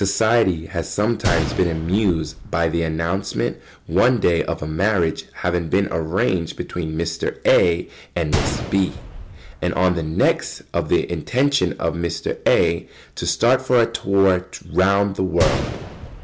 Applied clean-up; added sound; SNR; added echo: none; Gunshot, gunfire; 11 dB; none.